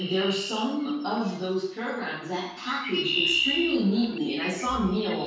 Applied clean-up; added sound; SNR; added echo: none; Chirp, tweet; 5 dB; reverberation time 0.6 s.